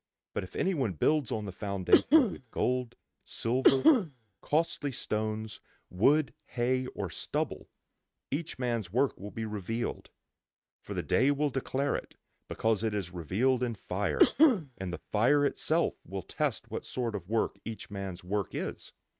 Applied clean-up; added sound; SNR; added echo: neural mask model RNNoise.